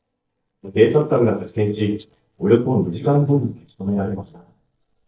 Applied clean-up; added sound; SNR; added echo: neural mask model DeepFilterNet 3.